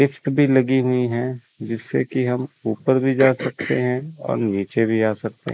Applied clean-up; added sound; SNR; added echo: neural mask model Resemble Enhance denoiser.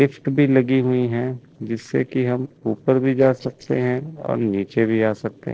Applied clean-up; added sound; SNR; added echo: neural separator model SepFormer DNS4.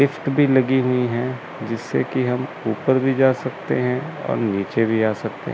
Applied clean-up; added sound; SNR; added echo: none; none; none; none.